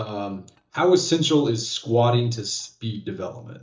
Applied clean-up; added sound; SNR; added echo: neural mask model DeepFilterNet 3.